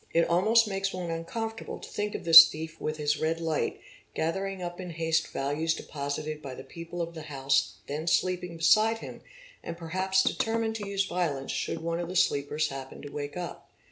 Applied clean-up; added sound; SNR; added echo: none; Knock / Wood; 17 dB; none.